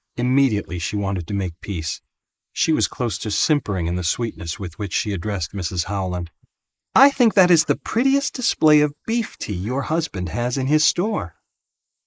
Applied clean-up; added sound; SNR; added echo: neural mask model Resemble Enhance denoiser.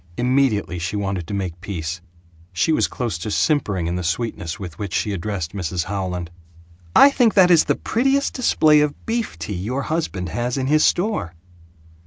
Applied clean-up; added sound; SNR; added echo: none; none; none; none.